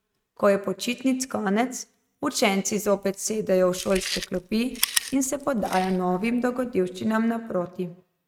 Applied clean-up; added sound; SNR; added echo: neural mask model RNNoise.